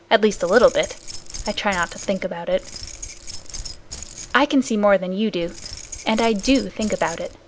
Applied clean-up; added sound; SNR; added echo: none; Keys jangling; 12 dB; none.